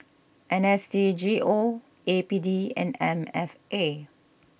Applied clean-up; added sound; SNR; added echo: none; none; none; none.